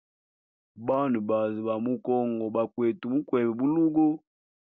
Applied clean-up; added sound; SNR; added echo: none; none; none; none.